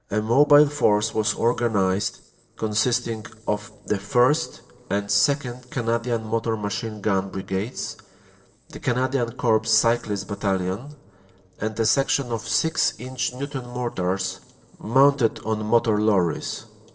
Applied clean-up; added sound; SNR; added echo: neural separator model SepFormer DNS4.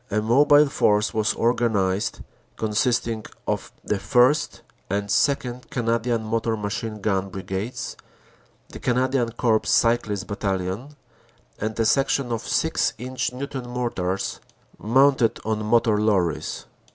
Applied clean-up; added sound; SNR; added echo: none; none; none; none.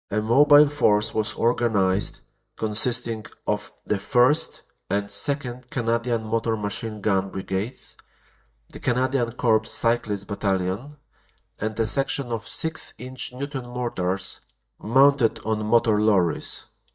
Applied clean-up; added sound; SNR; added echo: neural mask model DeepFilterNet 3.